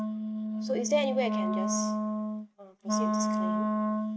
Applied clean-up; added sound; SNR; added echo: neural mask model RNNoise.